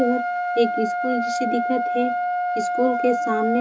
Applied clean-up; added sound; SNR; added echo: none; Trumpet; 0 dB; reverberation time 0.2 s.